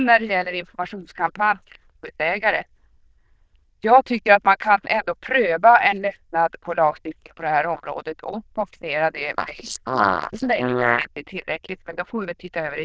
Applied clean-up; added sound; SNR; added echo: neural diffusion model UNIVERSE++.